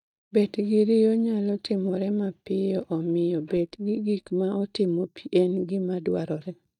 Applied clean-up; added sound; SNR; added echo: neural mask model DeepFilterNet 3.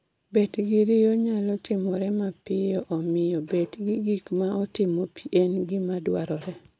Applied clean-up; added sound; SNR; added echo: none; none; none; none.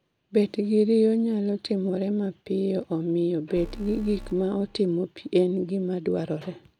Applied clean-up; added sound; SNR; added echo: none; Alarm; 15 dB; none.